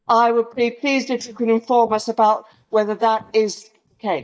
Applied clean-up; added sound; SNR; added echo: neural mask model DeepFilterNet 3.